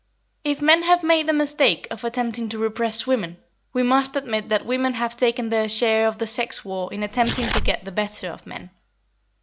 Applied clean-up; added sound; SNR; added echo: none; Tearing; 4 dB; none.